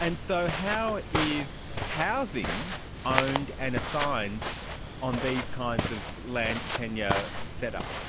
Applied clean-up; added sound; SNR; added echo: none; Walk, footsteps; 1 dB; none.